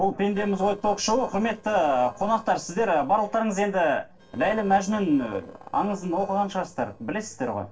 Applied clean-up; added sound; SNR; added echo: neural separator model SepFormer DNS4.